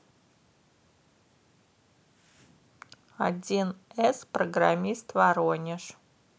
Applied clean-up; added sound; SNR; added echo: none; none; none; none.